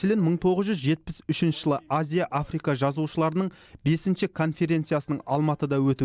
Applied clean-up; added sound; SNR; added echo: none; none; none; none.